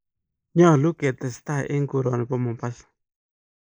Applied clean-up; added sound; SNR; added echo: neural mask model Resemble Enhance denoiser.